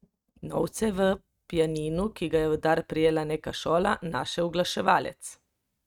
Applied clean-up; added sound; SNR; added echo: neural mask model RNNoise.